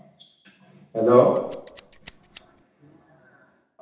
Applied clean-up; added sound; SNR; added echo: none; Scissors; 18 dB; reverberation time 0.9 s.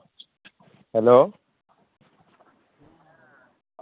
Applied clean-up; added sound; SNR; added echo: none; none; none; none.